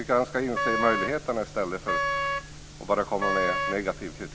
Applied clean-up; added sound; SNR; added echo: none; Wind instrument, woodwind instrument; 2 dB; none.